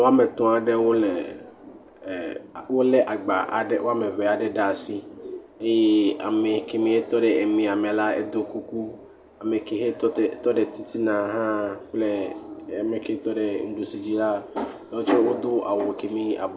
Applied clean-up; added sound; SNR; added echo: none; none; none; none.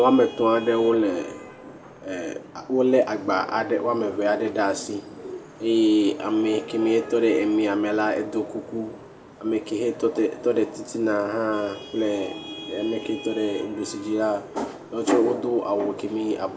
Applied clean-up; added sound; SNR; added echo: none; Traffic noise, roadway noise / Vehicle horn, car horn, honking; 20 dB; none.